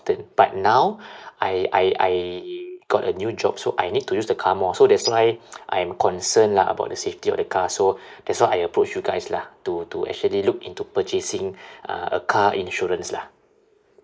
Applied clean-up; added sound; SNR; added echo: neural mask model Resemble Enhance denoiser.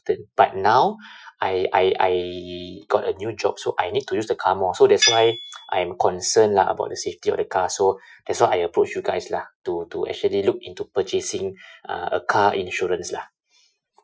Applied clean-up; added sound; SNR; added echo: classical method Wiener filter.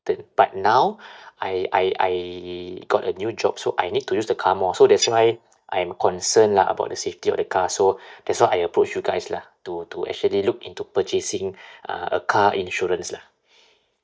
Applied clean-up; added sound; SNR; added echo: neural mask model DeepFilterNet 3.